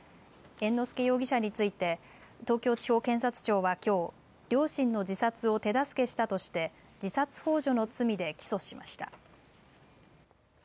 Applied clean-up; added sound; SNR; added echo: none; none; none; none.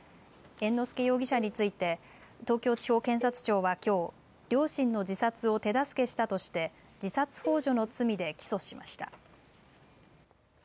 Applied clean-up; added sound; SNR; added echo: none; Cowbell; 16 dB; none.